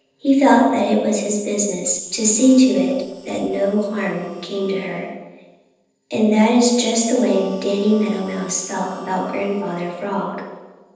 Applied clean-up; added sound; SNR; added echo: neural separator model SepFormer DNS4.